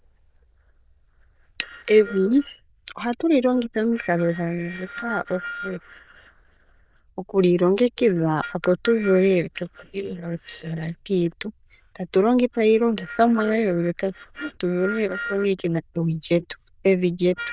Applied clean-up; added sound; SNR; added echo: neural diffusion model UNIVERSE++.